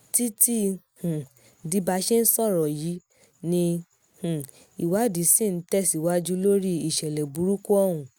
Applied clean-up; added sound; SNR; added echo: none; none; none; none.